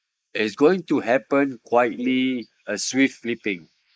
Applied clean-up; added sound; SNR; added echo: neural mask model Resemble Enhance denoiser.